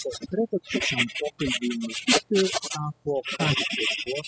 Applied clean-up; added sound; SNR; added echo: classical method spectral subtraction.